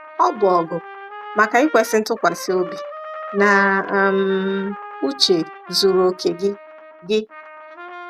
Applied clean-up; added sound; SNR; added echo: none; Trumpet; 15 dB; none.